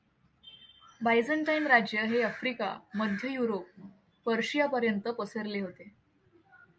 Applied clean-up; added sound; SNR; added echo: none; none; none; none.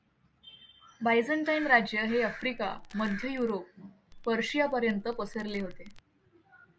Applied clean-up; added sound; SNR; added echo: none; Crackle; 16 dB; none.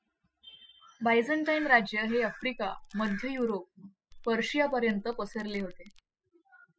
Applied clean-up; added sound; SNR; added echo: classical method spectral subtraction.